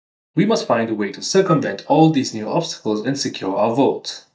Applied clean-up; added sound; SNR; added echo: neural mask model DeepFilterNet 3.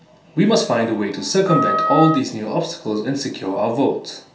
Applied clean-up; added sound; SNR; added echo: none; Wind instrument, woodwind instrument; 3 dB; reverberation time 0.4 s.